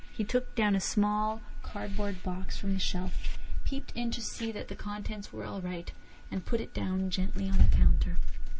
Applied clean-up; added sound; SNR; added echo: none; none; none; none.